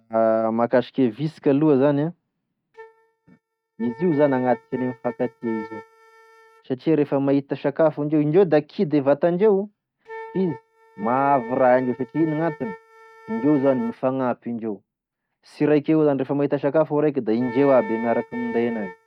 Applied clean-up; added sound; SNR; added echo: neural mask model RNNoise.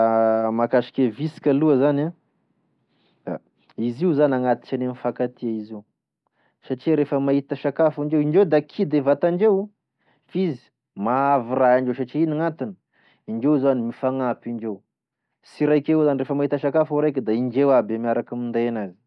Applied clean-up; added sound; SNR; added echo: none; none; none; none.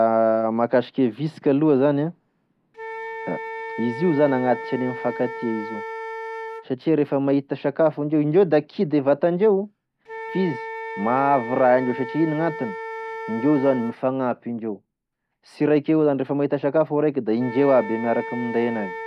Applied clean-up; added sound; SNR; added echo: none; Wind instrument, woodwind instrument; 13 dB; none.